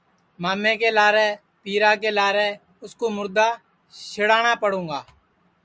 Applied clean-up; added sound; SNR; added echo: none; none; none; none.